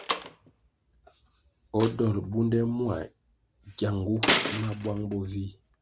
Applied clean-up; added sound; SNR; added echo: none; Slam; 4 dB; none.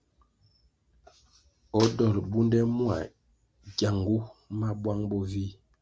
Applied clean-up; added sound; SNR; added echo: none; none; none; none.